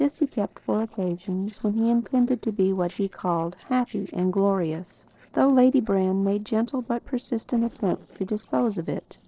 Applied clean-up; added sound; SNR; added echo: neural separator model SepFormer DNS4.